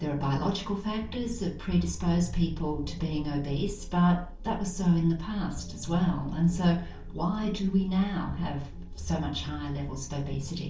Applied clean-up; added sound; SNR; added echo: none; none; none; reverberation time 0.4 s.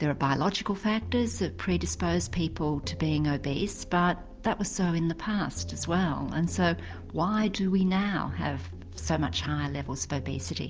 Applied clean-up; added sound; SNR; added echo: none; none; none; none.